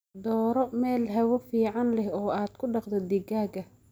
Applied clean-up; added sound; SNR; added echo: none; none; none; none.